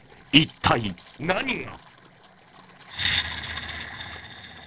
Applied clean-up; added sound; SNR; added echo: neural separator model SepFormer DNS4.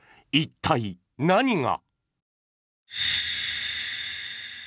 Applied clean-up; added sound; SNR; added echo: none; none; none; none.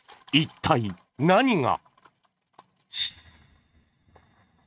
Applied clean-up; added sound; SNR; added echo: neural mask model RNNoise.